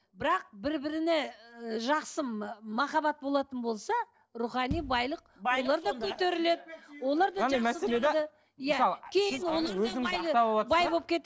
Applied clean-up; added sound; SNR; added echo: neural separator model SepFormer DNS4.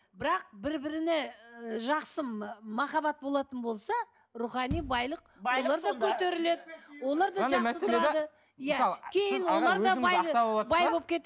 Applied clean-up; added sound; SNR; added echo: none; Bass drum; 13 dB; none.